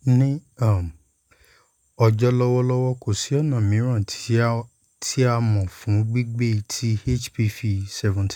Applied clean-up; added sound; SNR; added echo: none; none; none; none.